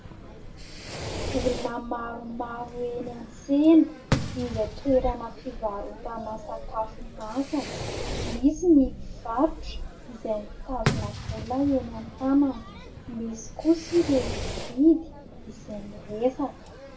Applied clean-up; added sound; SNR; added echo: none; Fireworks; 8 dB; reverberation time 0.2 s.